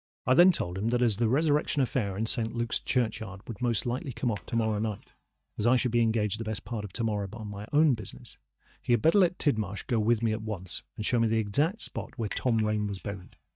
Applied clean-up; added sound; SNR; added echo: neural mask model DeepFilterNet 3.